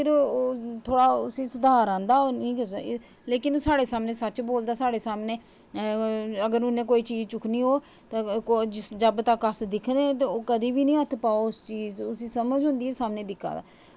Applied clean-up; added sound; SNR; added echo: none; none; none; none.